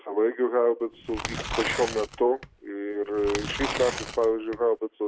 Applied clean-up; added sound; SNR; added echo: none; Tearing; 8 dB; none.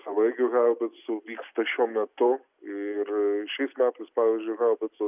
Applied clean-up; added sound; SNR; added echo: none; none; none; none.